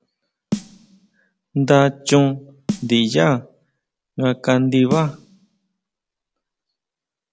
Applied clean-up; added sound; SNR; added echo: none; Snare drum; 12 dB; none.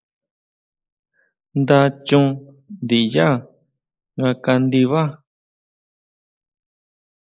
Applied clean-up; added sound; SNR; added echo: neural mask model Resemble Enhance denoiser.